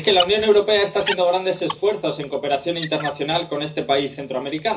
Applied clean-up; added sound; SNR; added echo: none; Squeak; 13 dB; reverberation time 0.4 s.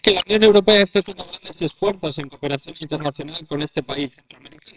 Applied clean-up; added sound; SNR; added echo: neural separator model SepFormer WHAMR!.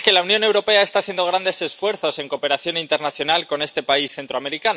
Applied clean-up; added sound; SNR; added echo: none; none; none; none.